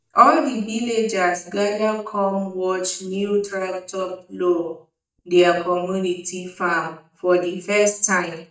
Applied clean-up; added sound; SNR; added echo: neural mask model DeepFilterNet 3.